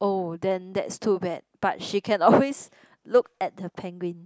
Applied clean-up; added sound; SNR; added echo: none; none; none; none.